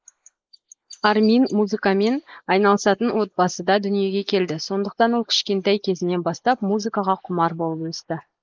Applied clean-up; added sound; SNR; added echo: neural mask model Resemble Enhance denoiser.